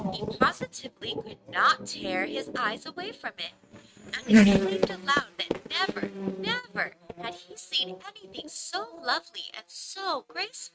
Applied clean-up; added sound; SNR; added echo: neural mask model RNNoise.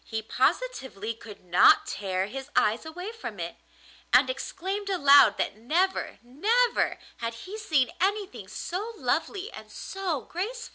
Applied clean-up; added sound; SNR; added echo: none; none; none; none.